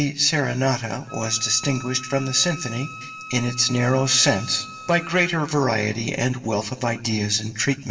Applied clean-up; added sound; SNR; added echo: none; Wind instrument, woodwind instrument; 17 dB; reverberation time 1.8 s.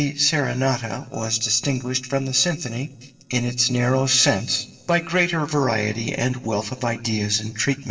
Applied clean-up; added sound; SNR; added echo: neural separator model SepFormer DNS4.